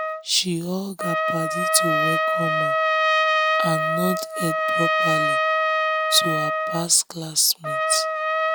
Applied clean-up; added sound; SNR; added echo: none; Trumpet; -4 dB; none.